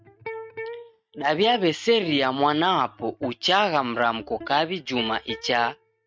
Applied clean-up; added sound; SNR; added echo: neural mask model RNNoise.